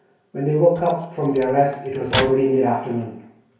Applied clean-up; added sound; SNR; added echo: none; Microwave oven; 10 dB; reverberation time 0.6 s.